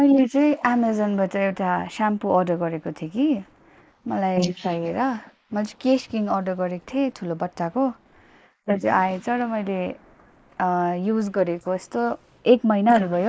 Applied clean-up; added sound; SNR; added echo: neural mask model Resemble Enhance denoiser.